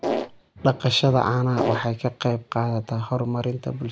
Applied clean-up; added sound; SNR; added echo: none; Fart; 2 dB; none.